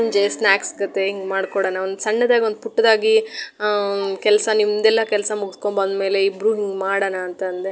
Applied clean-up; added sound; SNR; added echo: none; none; none; none.